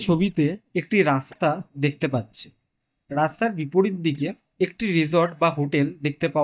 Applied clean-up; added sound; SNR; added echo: neural mask model DeepFilterNet 3.